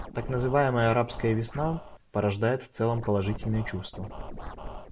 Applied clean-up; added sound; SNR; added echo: none; Scratching (performance technique); 12 dB; none.